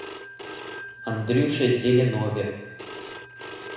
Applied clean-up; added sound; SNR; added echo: none; Telephone; 13 dB; reverberation time 1.0 s.